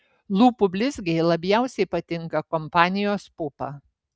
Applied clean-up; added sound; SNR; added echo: none; none; none; none.